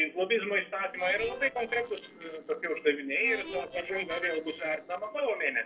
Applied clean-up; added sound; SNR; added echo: neural separator model SepFormer DNS4.